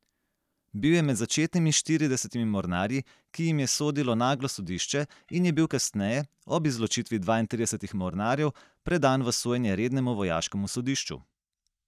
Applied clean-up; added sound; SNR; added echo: neural mask model DeepFilterNet 3.